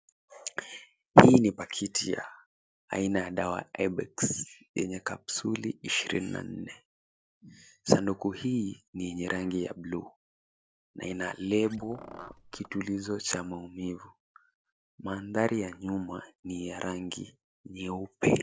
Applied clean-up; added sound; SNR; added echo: none; Car; 18 dB; none.